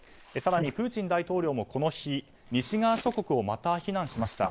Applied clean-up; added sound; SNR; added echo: neural mask model Resemble Enhance denoiser.